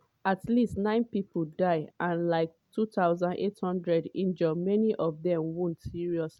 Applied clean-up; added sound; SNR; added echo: none; none; none; none.